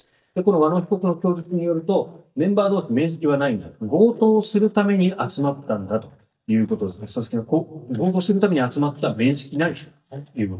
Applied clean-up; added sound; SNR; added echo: neural mask model DeepFilterNet 3.